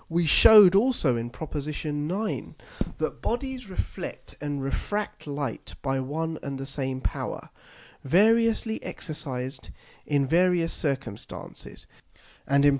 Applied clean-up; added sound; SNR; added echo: none; none; none; none.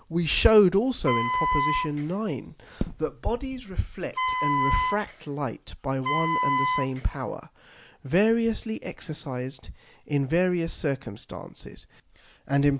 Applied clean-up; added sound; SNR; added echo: none; Wind instrument, woodwind instrument; 1 dB; none.